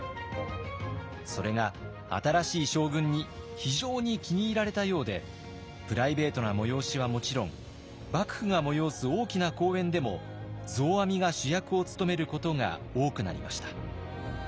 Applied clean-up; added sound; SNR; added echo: none; none; none; none.